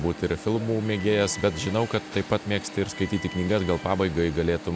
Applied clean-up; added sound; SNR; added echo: none; Alarm; 13 dB; none.